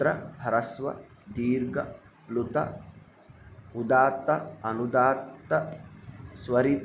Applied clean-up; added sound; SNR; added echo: none; none; none; none.